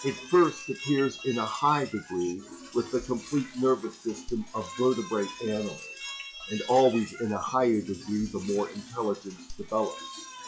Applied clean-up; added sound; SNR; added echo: classical method log-MMSE.